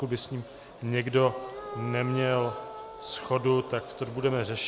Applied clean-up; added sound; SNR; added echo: none; Wind instrument, woodwind instrument; 13 dB; none.